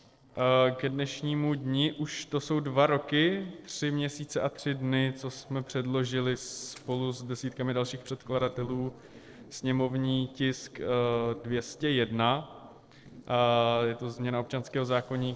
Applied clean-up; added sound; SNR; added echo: neural separator model SepFormer DNS4.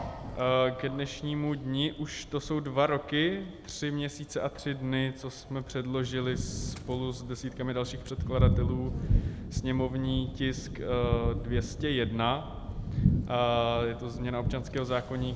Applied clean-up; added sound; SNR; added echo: none; Thunder; 2 dB; none.